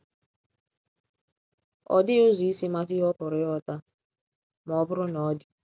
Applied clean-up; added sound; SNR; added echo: none; none; none; none.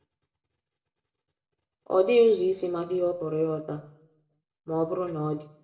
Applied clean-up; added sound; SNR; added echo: none; none; none; reverberation time 0.6 s.